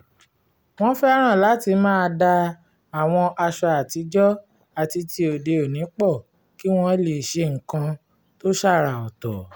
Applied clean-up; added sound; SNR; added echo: none; none; none; none.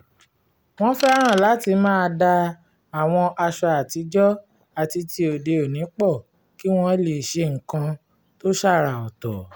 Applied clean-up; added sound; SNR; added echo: none; Ratchet, pawl / Tools; 14 dB; none.